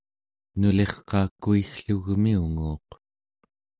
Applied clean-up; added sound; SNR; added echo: none; none; none; none.